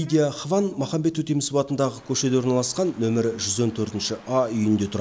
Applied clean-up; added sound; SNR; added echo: none; none; none; none.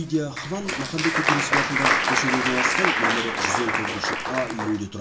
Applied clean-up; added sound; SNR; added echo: none; Applause; -4 dB; reverberation time 0.2 s.